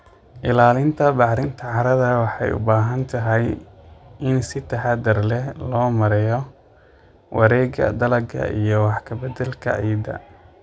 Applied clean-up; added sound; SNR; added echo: none; none; none; none.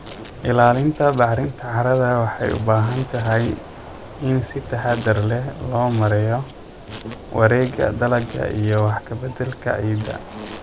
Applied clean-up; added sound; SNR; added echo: none; Insect; 15 dB; none.